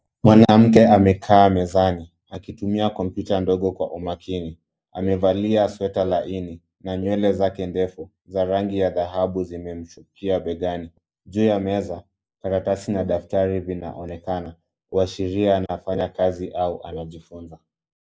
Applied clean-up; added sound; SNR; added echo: neural mask model Resemble Enhance denoiser.